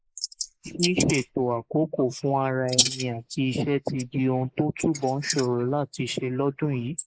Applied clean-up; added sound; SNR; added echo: neural mask model Resemble Enhance denoiser.